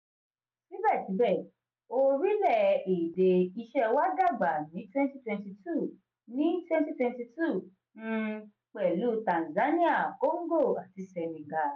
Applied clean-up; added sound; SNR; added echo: none; none; none; none.